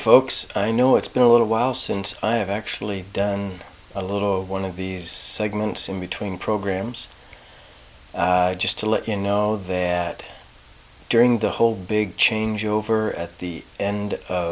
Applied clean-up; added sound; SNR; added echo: none; none; none; none.